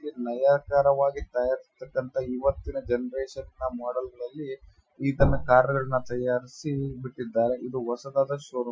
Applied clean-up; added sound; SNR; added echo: classical method Wiener filter.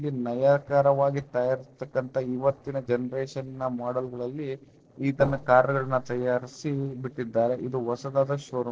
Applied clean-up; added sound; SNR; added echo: neural separator model SepFormer DNS4.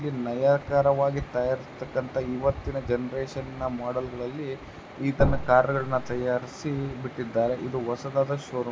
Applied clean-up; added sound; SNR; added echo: none; Thump, thud; 1 dB; none.